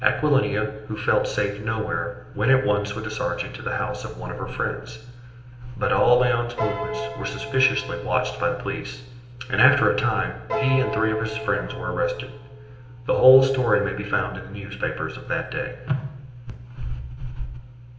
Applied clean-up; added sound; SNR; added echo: none; Piano; 8 dB; reverberation time 0.8 s.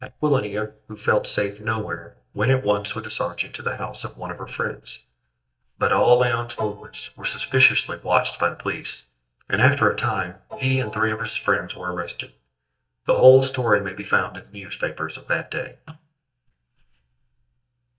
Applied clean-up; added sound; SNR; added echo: neural mask model DeepFilterNet 3.